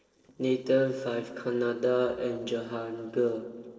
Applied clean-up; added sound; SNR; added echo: neural separator model SepFormer DNS4.